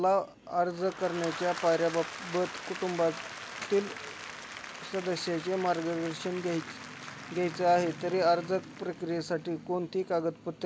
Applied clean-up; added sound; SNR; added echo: none; Applause / Crowd; 13 dB; none.